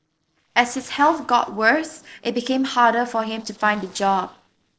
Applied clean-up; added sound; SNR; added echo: neural separator model SepFormer DNS4.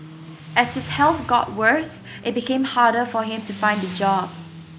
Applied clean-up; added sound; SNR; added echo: none; Motorcycle; 14 dB; none.